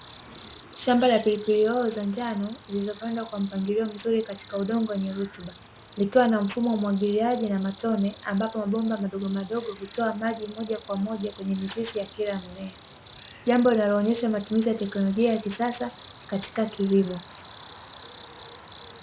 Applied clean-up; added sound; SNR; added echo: none; Cricket; 13 dB; none.